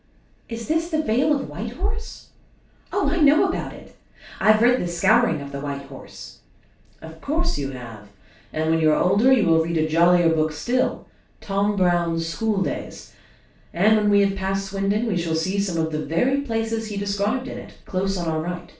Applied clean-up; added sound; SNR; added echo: none; none; none; reverberation time 0.3 s.